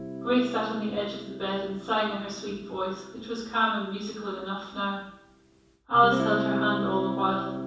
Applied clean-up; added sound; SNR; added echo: none; Guitar; 6 dB; reverberation time 0.7 s.